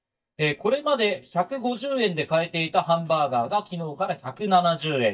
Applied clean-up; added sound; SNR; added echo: neural mask model DeepFilterNet 3.